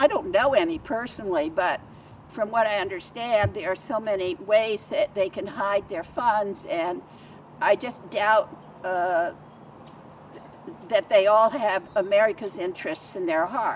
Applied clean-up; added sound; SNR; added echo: none; none; none; none.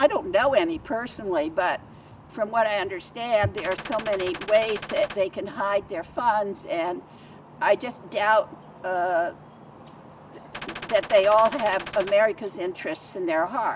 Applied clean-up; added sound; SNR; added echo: none; Gunshot, gunfire; 12 dB; none.